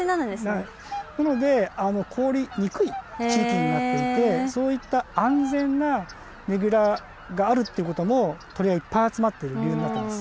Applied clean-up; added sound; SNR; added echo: none; none; none; none.